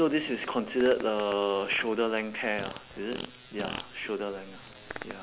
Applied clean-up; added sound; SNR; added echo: none; Fart; 14 dB; none.